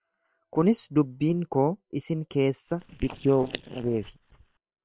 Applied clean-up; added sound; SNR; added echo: neural separator model SepFormer WHAM!.